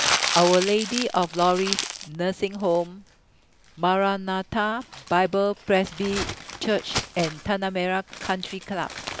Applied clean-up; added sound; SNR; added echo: none; Crumpling, crinkling; 7 dB; none.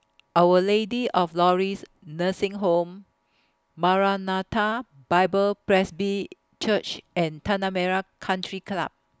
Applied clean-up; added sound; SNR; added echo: none; none; none; none.